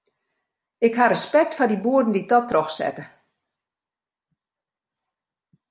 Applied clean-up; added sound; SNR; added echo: none; none; none; none.